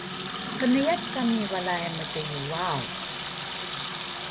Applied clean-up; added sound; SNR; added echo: none; Sink (filling or washing) / Water tap, faucet; 4 dB; none.